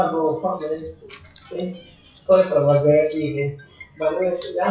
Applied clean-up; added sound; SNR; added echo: classical method WPE with log-MMSE.